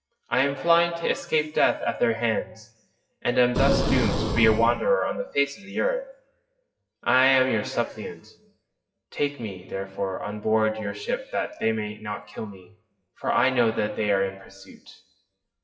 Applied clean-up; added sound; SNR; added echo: classical method WPE with log-MMSE.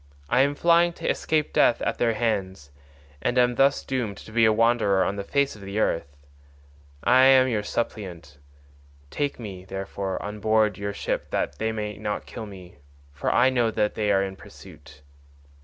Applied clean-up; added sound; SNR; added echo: none; none; none; none.